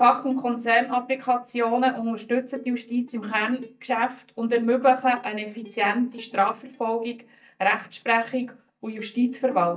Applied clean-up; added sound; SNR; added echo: neural mask model DeepFilterNet 3.